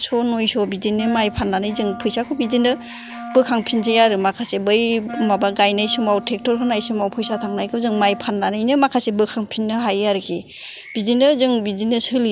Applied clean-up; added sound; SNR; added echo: none; Wind instrument, woodwind instrument; 14 dB; none.